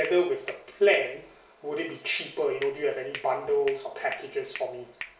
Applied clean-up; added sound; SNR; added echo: none; Hands; 16 dB; reverberation time 0.5 s.